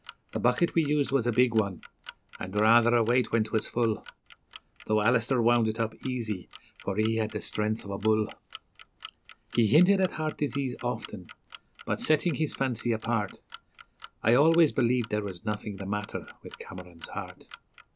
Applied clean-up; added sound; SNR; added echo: none; Clock; 15 dB; none.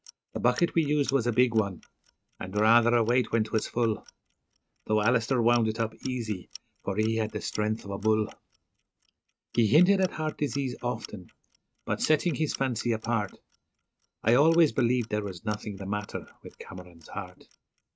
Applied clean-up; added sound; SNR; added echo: neural mask model RNNoise.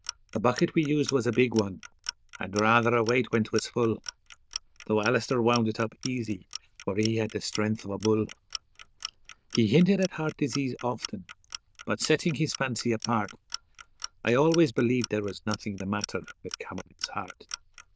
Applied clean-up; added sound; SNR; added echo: neural diffusion model UNIVERSE++.